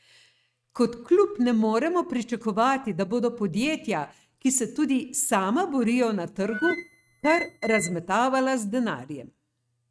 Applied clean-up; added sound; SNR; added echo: neural mask model RNNoise.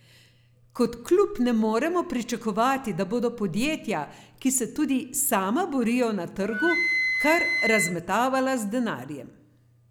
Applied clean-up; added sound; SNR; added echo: none; Wind instrument, woodwind instrument; 3 dB; none.